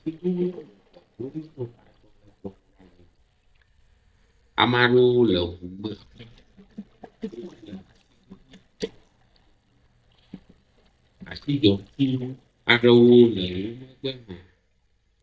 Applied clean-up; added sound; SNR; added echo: neural mask model DeepFilterNet 3.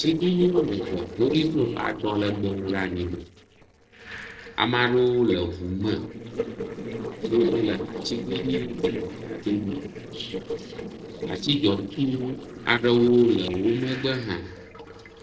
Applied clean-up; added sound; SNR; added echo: neural separator model SepFormer DNS4.